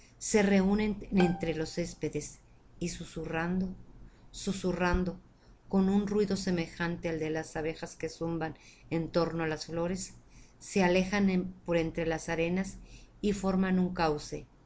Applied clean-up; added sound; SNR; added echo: none; Bowed string instrument; 13 dB; none.